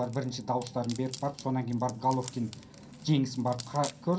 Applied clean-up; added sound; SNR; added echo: none; Wood; 17 dB; reverberation time 0.3 s.